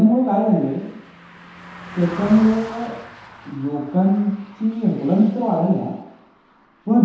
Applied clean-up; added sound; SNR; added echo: none; Car passing by; 19 dB; reverberation time 0.8 s.